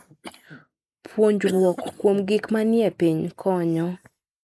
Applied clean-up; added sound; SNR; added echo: neural mask model Resemble Enhance denoiser.